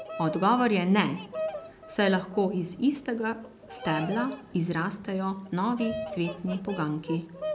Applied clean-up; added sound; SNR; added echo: none; Bird vocalization, bird call, bird song; 11 dB; none.